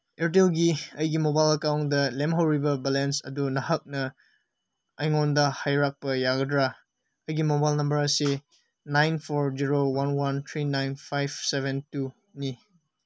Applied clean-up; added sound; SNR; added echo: none; none; none; none.